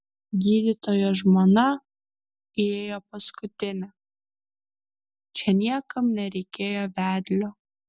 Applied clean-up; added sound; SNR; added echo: none; none; none; none.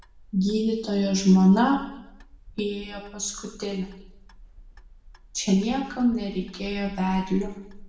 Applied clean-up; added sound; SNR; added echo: none; Clock; 19 dB; reverberation time 0.8 s.